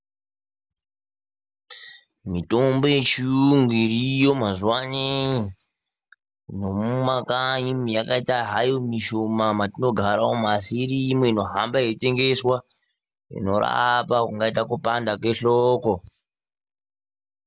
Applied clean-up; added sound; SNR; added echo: none; none; none; none.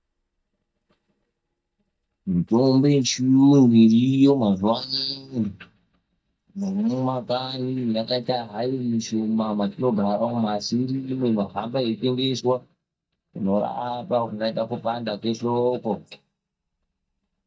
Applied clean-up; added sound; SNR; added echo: neural mask model DeepFilterNet 3.